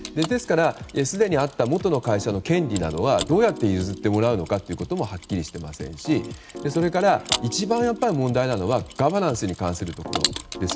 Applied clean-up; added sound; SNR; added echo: none; Mechanisms; 13 dB; none.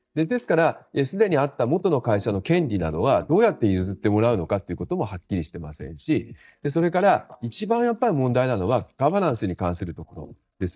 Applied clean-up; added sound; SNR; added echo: neural mask model DeepFilterNet 3.